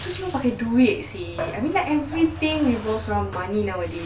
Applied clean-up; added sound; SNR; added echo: none; Bathtub (filling or washing); 15 dB; none.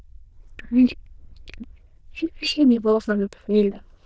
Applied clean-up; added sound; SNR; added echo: neural diffusion model UNIVERSE++.